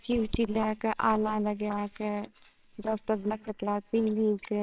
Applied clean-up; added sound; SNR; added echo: neural separator model SepFormer WHAMR!.